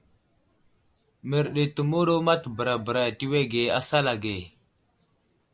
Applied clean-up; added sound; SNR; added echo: none; none; none; none.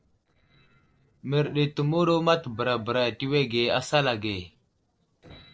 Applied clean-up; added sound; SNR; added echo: neural separator model SepFormer DNS4.